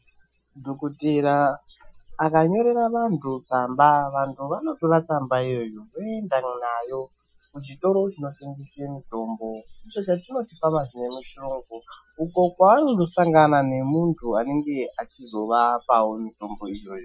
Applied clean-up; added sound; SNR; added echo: classical method Wiener filter.